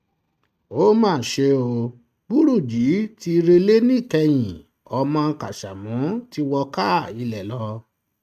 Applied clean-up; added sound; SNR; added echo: neural mask model RNNoise.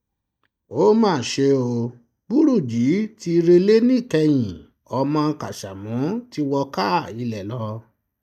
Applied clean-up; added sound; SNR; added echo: neural mask model DeepFilterNet 3.